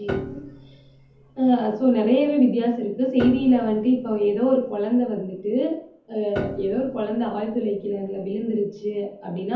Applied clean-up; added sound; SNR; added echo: none; Piano; 15 dB; reverberation time 0.5 s.